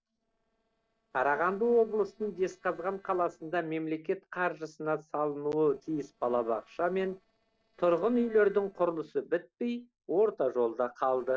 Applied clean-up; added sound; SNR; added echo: neural separator model SepFormer DNS4.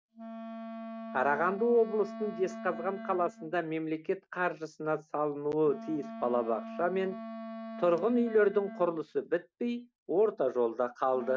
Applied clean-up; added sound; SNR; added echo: neural mask model RNNoise.